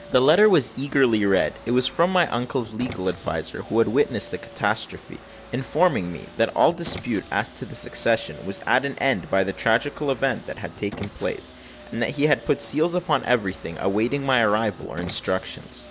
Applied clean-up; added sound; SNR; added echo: none; Car; 17 dB; none.